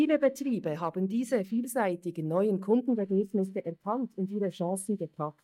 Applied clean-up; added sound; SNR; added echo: neural mask model DeepFilterNet 3.